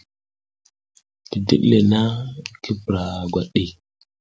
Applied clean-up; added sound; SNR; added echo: none; none; none; none.